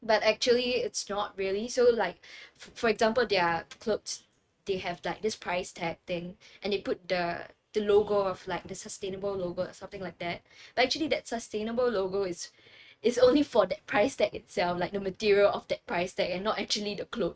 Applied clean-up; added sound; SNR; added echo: neural mask model RNNoise.